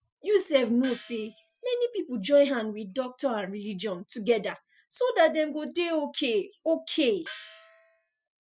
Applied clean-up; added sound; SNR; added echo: classical method spectral subtraction.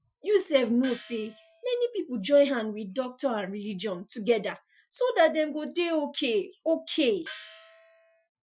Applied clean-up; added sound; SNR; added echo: classical method Wiener filter.